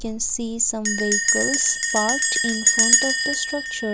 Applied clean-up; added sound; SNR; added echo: none; Bell; -4 dB; none.